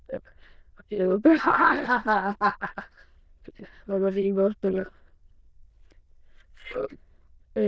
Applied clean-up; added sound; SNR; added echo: neural diffusion model UNIVERSE++.